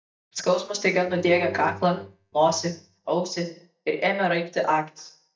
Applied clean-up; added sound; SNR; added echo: neural mask model DeepFilterNet 3.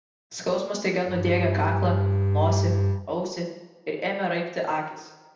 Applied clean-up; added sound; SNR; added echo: none; Bowed string instrument; -4 dB; reverberation time 0.8 s.